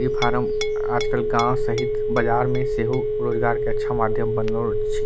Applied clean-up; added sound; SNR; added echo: none; Telephone + Chink, clink; -3 dB; none.